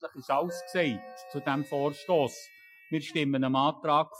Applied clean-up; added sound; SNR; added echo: classical method Wiener filter.